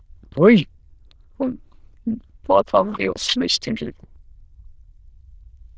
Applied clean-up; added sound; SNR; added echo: neural diffusion model UNIVERSE++.